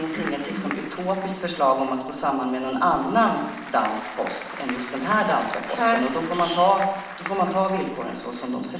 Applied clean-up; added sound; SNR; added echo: none; Applause / Crowd; 14 dB; reverberation time 0.9 s.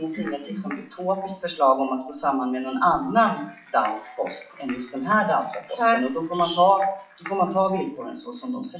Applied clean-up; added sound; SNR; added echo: classical method WPE with log-MMSE.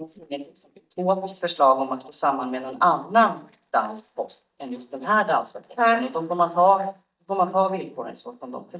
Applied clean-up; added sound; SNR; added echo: neural mask model DeepFilterNet 3.